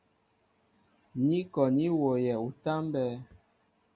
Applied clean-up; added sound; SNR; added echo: none; none; none; none.